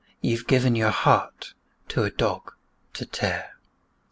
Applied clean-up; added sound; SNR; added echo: none; none; none; none.